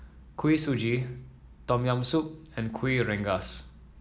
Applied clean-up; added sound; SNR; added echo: none; none; none; none.